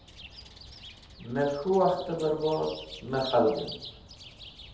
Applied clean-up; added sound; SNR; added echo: none; Chirp, tweet; 15 dB; reverberation time 0.7 s.